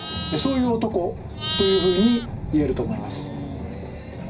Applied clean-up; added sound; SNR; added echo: none; Livestock, farm animals, working animals; 8 dB; reverberation time 0.5 s.